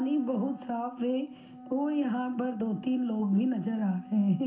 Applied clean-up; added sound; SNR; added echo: none; Wind instrument, woodwind instrument; 18 dB; reverberation time 1.9 s.